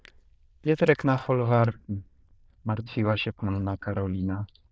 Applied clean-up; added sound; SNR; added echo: neural diffusion model UNIVERSE++.